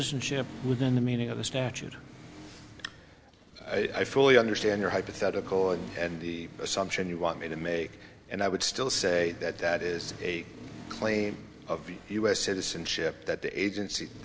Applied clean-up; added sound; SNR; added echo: none; Accelerating, revving, vroom; 16 dB; none.